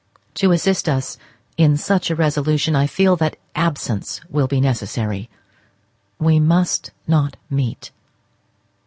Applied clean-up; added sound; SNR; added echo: none; none; none; none.